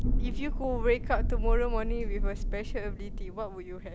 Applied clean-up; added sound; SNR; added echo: none; Thunder; -4 dB; none.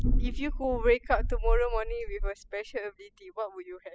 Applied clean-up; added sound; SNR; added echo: classical method spectral subtraction.